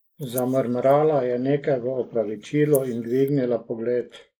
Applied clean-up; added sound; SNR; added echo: neural mask model Resemble Enhance denoiser.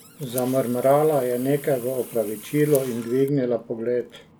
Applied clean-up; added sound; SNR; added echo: none; Water tap, faucet + Camera; 18 dB; none.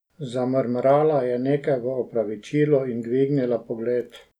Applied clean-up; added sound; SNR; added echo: none; none; none; none.